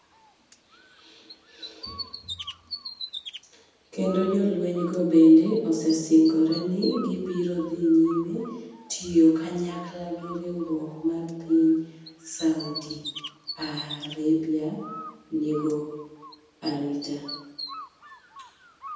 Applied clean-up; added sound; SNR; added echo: none; Bird; 16 dB; reverberation time 1.1 s.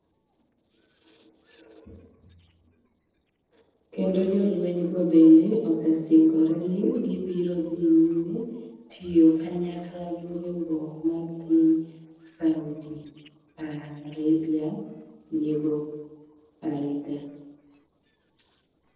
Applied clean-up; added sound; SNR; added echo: neural separator model SepFormer DNS4.